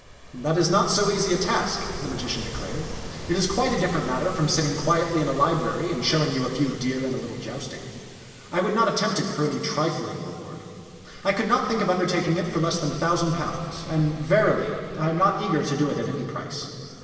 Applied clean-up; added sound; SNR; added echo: none; Ocean; 14 dB; reverberation time 2.7 s.